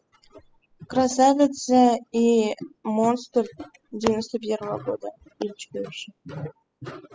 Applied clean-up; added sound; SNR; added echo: classical method spectral subtraction.